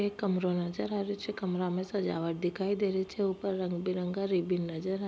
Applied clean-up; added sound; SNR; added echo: none; none; none; none.